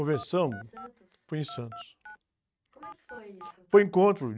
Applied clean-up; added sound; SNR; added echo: neural mask model RNNoise.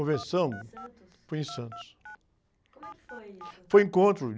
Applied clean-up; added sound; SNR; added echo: none; Telephone; 19 dB; none.